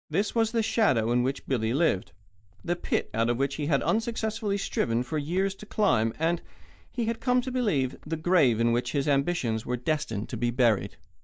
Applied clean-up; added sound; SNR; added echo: neural mask model DeepFilterNet 3.